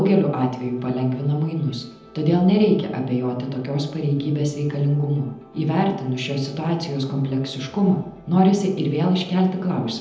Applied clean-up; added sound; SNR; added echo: none; none; none; reverberation time 0.8 s.